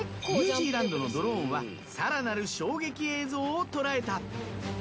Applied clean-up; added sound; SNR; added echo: none; none; none; none.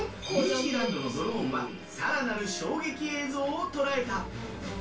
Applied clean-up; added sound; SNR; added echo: none; Harp; 18 dB; reverberation time 0.3 s.